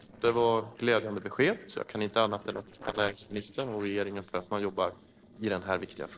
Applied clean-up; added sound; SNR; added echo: neural separator model SepFormer DNS4.